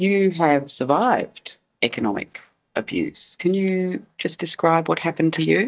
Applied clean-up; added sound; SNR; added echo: neural mask model DeepFilterNet 3.